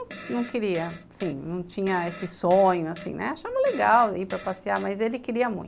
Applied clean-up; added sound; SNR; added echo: none; Fart; 17 dB; none.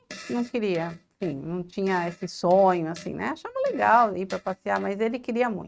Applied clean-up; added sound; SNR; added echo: neural mask model RNNoise.